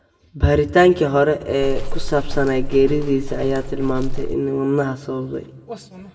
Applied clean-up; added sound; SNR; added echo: none; Livestock, farm animals, working animals; 2 dB; reverberation time 1.1 s.